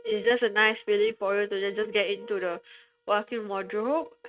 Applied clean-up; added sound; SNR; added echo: neural mask model RNNoise.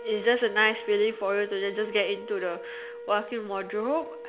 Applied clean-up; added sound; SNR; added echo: none; Wind instrument, woodwind instrument; 13 dB; none.